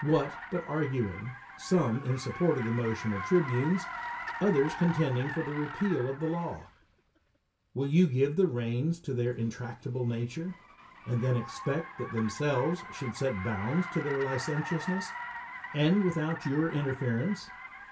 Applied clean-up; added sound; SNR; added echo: none; Car; 12 dB; reverberation time 0.2 s.